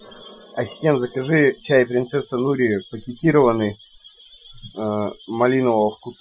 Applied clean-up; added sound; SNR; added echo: classical method Wiener filter.